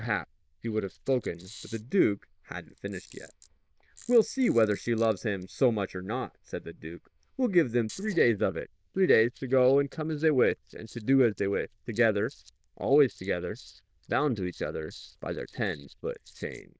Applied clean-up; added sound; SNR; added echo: neural diffusion model UNIVERSE++.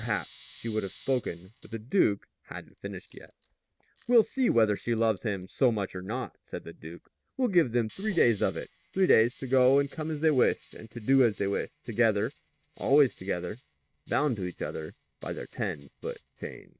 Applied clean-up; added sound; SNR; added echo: neural mask model RNNoise.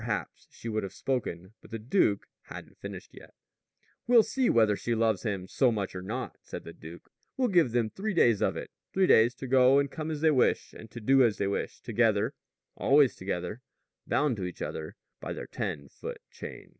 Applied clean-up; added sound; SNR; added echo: none; none; none; none.